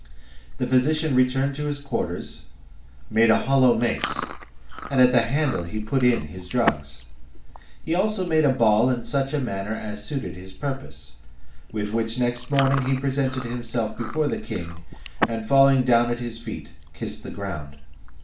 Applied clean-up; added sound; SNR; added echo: none; Chewing, mastication; 14 dB; reverberation time 0.4 s.